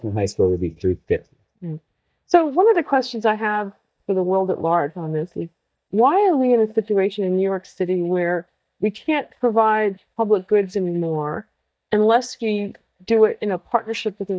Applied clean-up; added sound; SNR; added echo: neural mask model DeepFilterNet 3.